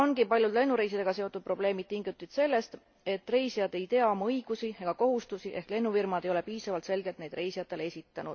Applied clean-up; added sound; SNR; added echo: none; none; none; none.